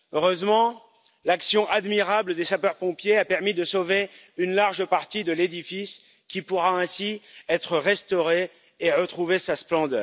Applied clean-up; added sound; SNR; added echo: none; none; none; none.